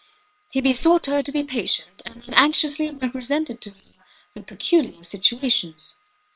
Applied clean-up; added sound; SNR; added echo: neural separator model SepFormer WHAM!.